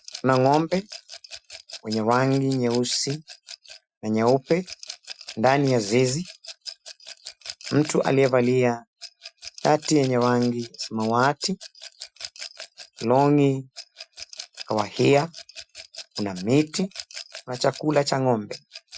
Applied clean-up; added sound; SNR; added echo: classical method Wiener filter.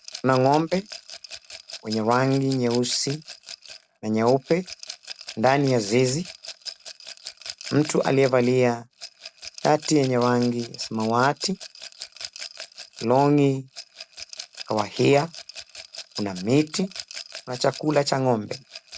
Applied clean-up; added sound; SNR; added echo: none; Rattle / Glass; 16 dB; none.